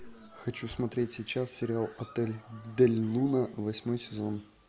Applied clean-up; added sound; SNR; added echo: none; none; none; none.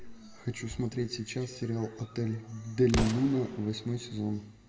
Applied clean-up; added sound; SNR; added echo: none; Explosion; 9 dB; reverberation time 1.0 s.